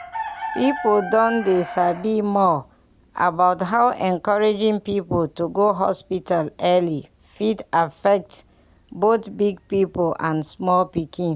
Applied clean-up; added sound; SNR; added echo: none; Chicken, rooster; 16 dB; none.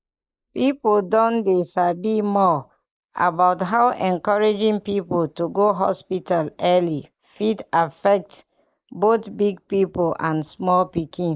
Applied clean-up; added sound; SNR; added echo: neural mask model Resemble Enhance denoiser.